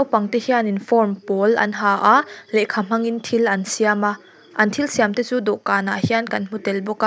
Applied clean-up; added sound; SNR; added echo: none; none; none; none.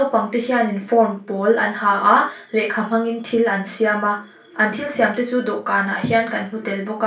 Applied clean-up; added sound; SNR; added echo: none; none; none; reverberation time 0.3 s.